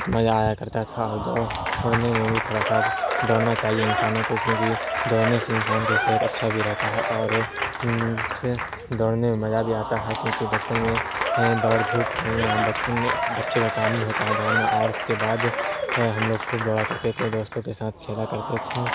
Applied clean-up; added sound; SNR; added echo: none; Applause / Crowd; 1 dB; none.